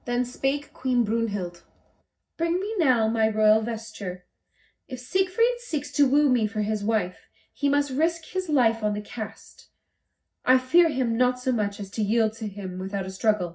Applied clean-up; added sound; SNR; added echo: none; none; none; reverberation time 0.4 s.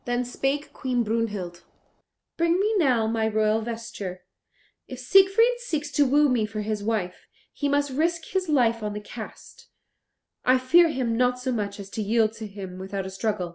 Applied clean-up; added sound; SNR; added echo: none; none; none; none.